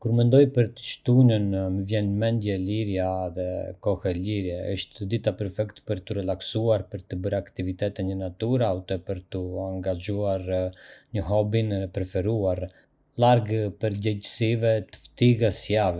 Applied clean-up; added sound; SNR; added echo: none; none; none; none.